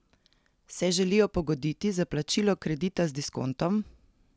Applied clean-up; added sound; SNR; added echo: none; none; none; none.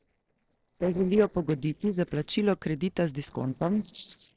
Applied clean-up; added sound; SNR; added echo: neural separator model SepFormer DNS4.